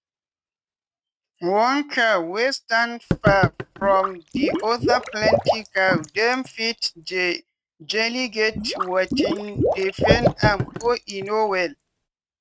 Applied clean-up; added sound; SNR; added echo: neural mask model RNNoise.